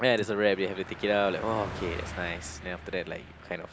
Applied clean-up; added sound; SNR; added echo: none; Car passing by; 12 dB; none.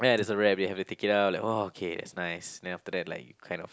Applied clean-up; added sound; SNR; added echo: none; none; none; none.